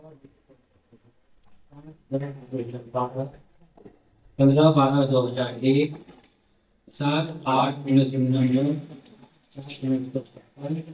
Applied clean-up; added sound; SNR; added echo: neural mask model DeepFilterNet 3.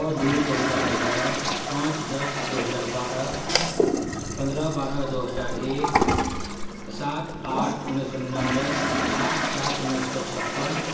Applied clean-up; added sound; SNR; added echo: none; Toilet flush; -2 dB; reverberation time 0.9 s.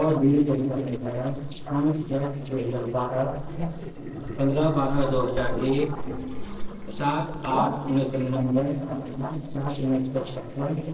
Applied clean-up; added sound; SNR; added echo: neural separator model SepFormer DNS4.